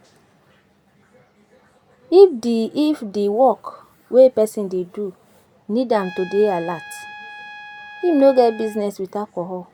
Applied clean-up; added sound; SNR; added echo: none; Trumpet; 18 dB; none.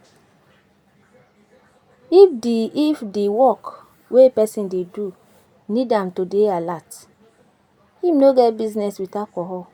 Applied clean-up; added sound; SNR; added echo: none; none; none; none.